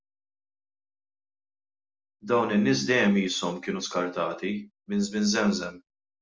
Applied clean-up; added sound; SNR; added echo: none; none; none; none.